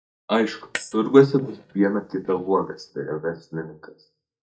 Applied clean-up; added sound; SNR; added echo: neural mask model DeepFilterNet 3.